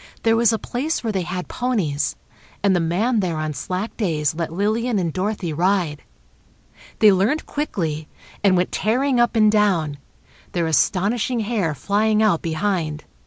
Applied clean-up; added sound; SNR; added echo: none; none; none; none.